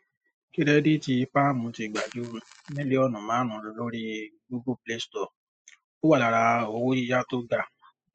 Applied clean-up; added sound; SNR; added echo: classical method spectral subtraction.